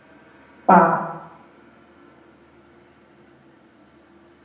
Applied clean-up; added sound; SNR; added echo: none; none; none; reverberation time 0.8 s.